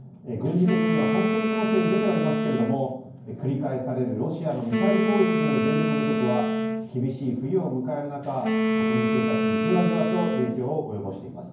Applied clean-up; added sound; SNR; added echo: none; Wind instrument, woodwind instrument; -1 dB; reverberation time 0.9 s.